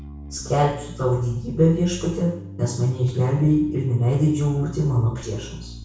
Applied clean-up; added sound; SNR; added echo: none; Bass guitar; 15 dB; reverberation time 0.6 s.